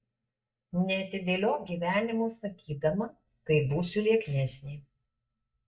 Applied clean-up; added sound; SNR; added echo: neural mask model DeepFilterNet 3.